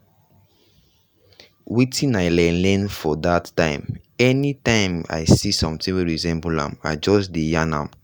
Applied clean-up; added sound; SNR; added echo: none; none; none; none.